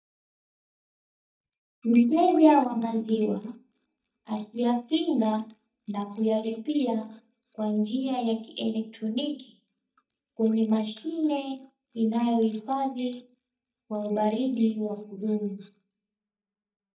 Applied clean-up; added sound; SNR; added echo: neural mask model DeepFilterNet 3.